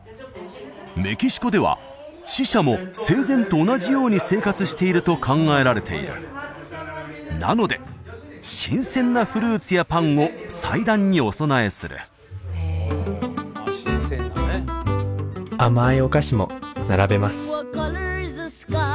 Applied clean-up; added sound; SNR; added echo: none; none; none; none.